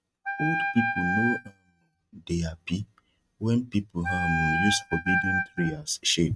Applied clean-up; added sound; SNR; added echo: neural mask model RNNoise.